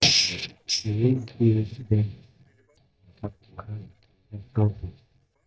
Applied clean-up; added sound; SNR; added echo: neural mask model DeepFilterNet 3.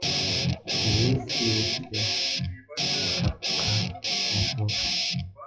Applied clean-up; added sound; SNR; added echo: classical method WPE with log-MMSE.